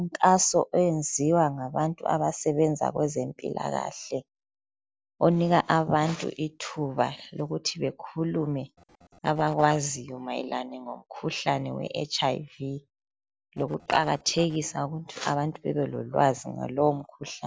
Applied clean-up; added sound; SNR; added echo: neural separator model SepFormer DNS4.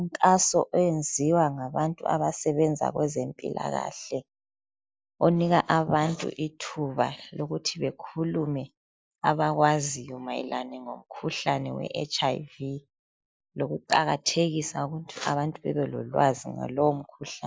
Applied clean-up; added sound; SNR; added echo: neural mask model Resemble Enhance denoiser.